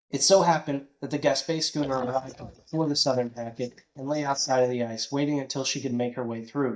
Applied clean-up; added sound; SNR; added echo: neural mask model DeepFilterNet 3.